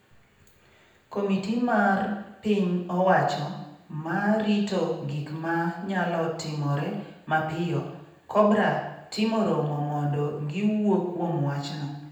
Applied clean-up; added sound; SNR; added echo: none; none; none; reverberation time 0.9 s.